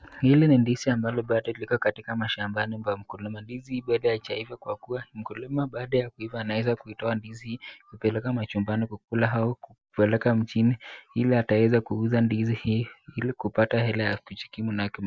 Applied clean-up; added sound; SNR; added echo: none; none; none; none.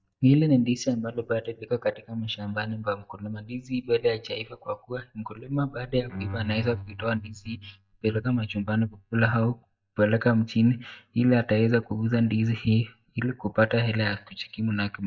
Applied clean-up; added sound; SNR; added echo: neural mask model DeepFilterNet 3.